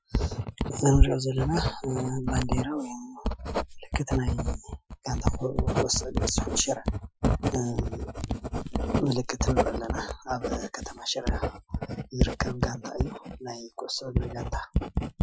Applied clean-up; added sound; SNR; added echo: classical method Wiener filter.